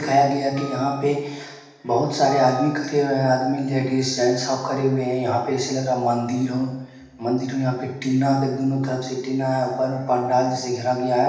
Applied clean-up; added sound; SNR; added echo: none; Wind instrument, woodwind instrument; 18 dB; reverberation time 0.9 s.